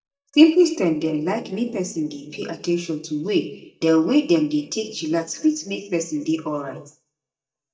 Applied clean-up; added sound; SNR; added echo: neural mask model DeepFilterNet 3.